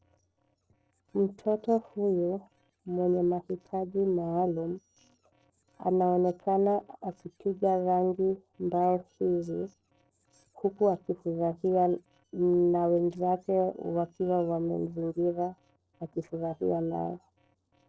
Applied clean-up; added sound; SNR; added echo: neural separator model SepFormer DNS4.